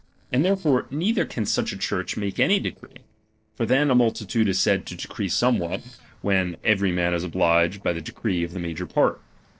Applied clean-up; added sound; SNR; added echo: neural separator model SepFormer DNS4.